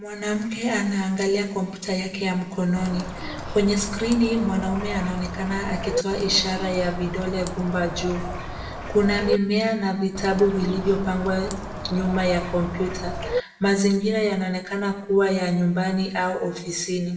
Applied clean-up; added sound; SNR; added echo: none; Bird; 7 dB; reverberation time 0.7 s.